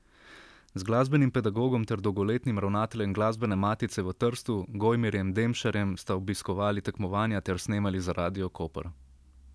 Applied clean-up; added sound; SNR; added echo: none; none; none; none.